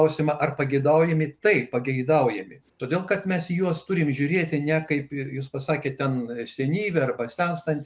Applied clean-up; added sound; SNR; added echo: none; none; none; none.